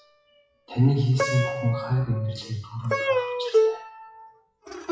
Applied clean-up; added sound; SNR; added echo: classical method WPE with log-MMSE.